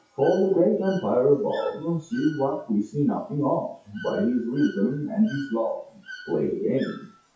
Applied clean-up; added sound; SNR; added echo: classical method WPE with log-MMSE.